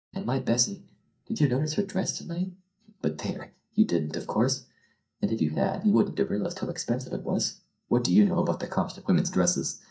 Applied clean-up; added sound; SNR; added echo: neural mask model DeepFilterNet 3.